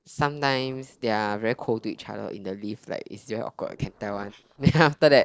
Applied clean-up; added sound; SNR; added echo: neural separator model SepFormer DNS4.